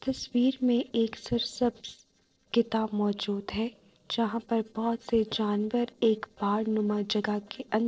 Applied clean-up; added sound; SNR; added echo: neural separator model SepFormer DNS4.